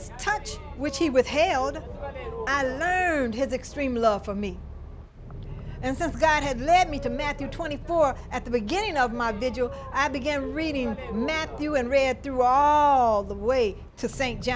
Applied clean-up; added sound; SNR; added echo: none; Boat, Water vehicle; 12 dB; none.